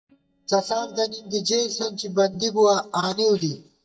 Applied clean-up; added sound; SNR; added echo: neural mask model DeepFilterNet 3.